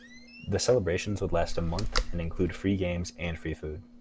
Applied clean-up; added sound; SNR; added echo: none; Slam; 6 dB; none.